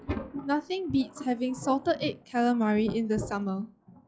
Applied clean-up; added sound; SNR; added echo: classical method log-MMSE.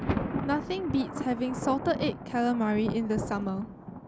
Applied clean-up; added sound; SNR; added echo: none; Thunder; 5 dB; none.